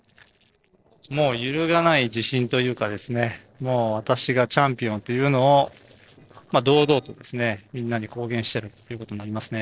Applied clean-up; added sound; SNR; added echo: neural separator model SepFormer DNS4.